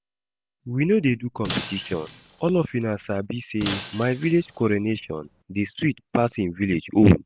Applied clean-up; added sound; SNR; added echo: none; Shatter; 14 dB; none.